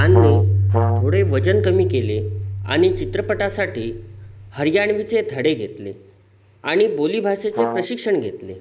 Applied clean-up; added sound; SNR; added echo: none; Keyboard (musical) + Brass instrument; 2 dB; none.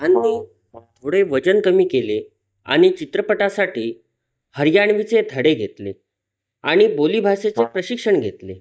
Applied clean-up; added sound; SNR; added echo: neural mask model DeepFilterNet 3.